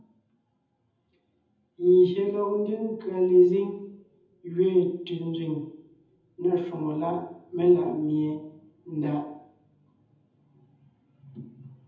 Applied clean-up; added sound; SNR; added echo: none; none; none; reverberation time 0.8 s.